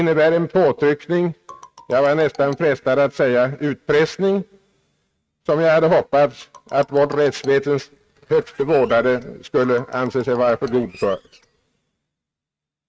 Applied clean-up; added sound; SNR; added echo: neural mask model RNNoise.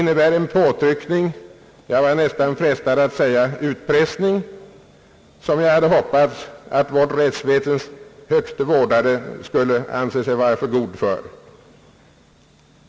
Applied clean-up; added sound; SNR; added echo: none; none; none; none.